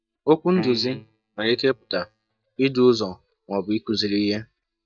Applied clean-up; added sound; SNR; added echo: neural mask model DeepFilterNet 3.